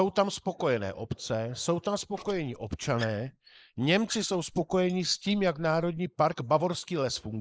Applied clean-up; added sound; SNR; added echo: neural mask model Resemble Enhance denoiser.